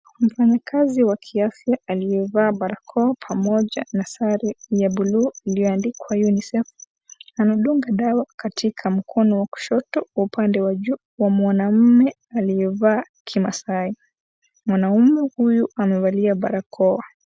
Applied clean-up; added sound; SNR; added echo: none; none; none; none.